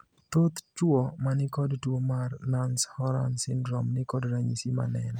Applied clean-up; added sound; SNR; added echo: none; none; none; none.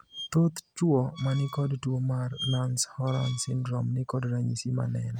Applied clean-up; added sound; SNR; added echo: none; Squeak; 16 dB; none.